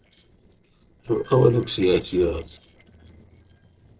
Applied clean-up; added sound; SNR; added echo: neural separator model SepFormer DNS4.